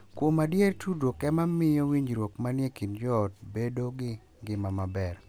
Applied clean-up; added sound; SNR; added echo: none; none; none; none.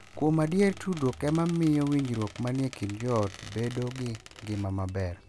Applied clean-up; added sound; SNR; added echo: none; Squeak; 20 dB; none.